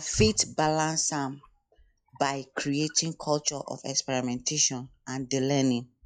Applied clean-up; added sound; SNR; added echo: classical method log-MMSE.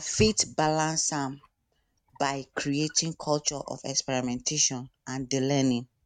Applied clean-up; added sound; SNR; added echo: neural mask model RNNoise.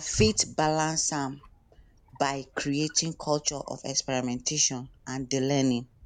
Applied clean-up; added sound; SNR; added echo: none; Wild animals; 14 dB; none.